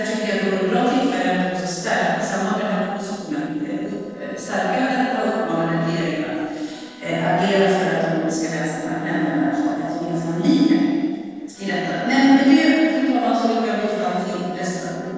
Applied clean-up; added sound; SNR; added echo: neural separator model SepFormer DNS4.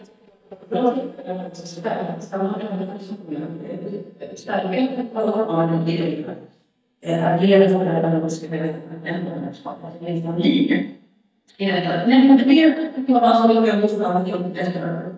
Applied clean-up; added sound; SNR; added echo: neural mask model DeepFilterNet 3.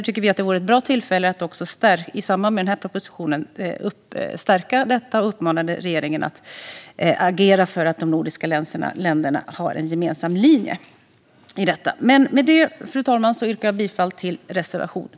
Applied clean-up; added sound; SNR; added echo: none; none; none; none.